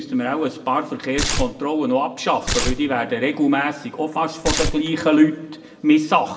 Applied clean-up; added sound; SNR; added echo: none; Tearing; 3 dB; reverberation time 0.6 s.